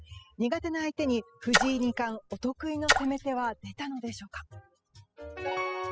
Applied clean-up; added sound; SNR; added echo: classical method spectral subtraction.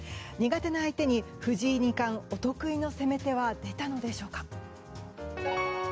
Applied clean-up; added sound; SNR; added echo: none; none; none; none.